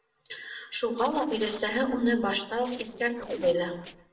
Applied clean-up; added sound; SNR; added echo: neural separator model SepFormer DNS4.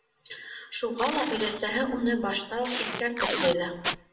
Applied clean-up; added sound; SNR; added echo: none; Packing tape, duct tape; 5 dB; reverberation time 0.8 s.